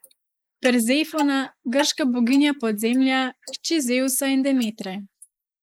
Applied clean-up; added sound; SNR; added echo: neural mask model Resemble Enhance denoiser.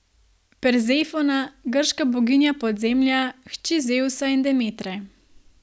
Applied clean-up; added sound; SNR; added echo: none; none; none; none.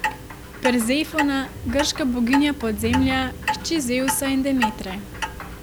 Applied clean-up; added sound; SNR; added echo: none; Clock; 6 dB; none.